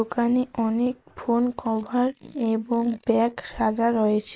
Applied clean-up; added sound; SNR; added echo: neural mask model Resemble Enhance denoiser.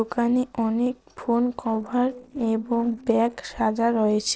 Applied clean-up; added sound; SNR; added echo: neural separator model SepFormer DNS4.